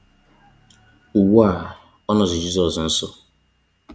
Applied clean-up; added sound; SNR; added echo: none; none; none; none.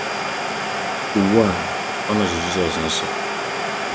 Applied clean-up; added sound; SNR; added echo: none; Domestic sounds, home sounds; 1 dB; none.